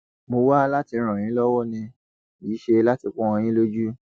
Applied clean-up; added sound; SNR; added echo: none; none; none; none.